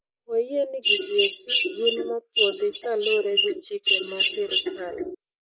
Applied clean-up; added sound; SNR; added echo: neural mask model Resemble Enhance denoiser.